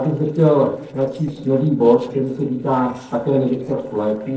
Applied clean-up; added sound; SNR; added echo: neural separator model SepFormer DNS4.